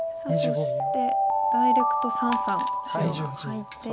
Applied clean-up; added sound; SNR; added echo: none; Alarm; -5 dB; none.